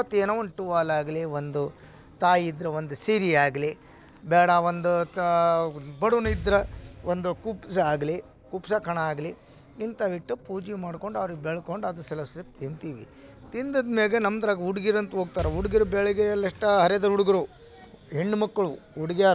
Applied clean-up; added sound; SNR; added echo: none; Explosion; 18 dB; none.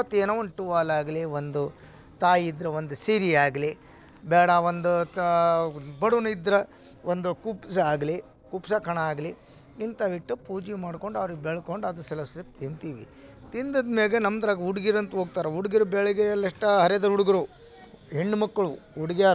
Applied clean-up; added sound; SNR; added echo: none; none; none; none.